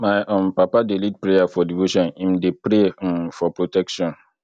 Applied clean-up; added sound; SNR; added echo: none; none; none; none.